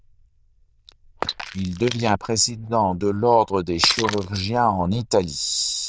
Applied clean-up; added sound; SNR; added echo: neural diffusion model UNIVERSE++.